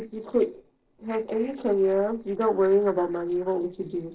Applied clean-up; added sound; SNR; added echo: neural separator model SepFormer DNS4.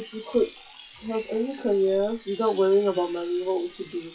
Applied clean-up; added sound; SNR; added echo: classical method WPE with log-MMSE.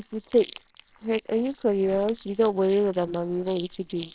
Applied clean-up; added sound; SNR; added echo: neural separator model SepFormer WHAMR!.